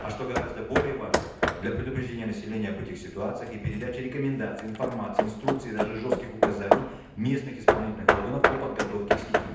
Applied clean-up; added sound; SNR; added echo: none; Hammer / Wood; -3 dB; reverberation time 0.9 s.